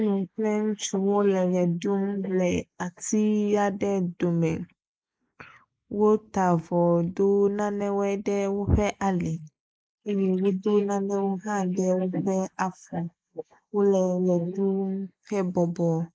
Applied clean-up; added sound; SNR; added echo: neural mask model Resemble Enhance denoiser.